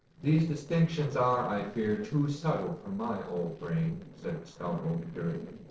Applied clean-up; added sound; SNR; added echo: neural separator model SepFormer DNS4.